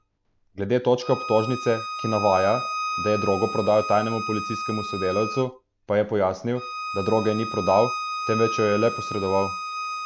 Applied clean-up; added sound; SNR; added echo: none; Bowed string instrument; 7 dB; none.